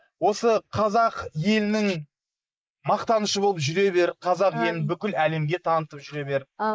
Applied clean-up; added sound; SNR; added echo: neural mask model Resemble Enhance denoiser.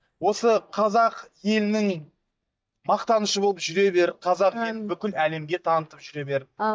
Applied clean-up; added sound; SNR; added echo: neural mask model DeepFilterNet 3.